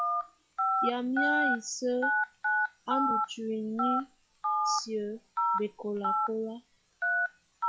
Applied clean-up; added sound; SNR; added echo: classical method log-MMSE.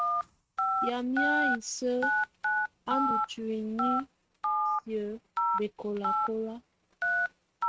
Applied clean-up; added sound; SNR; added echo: neural mask model RNNoise.